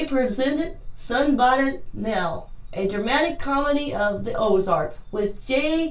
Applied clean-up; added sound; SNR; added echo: none; none; none; reverberation time 0.2 s.